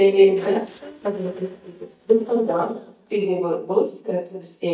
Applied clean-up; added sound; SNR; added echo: neural mask model DeepFilterNet 3.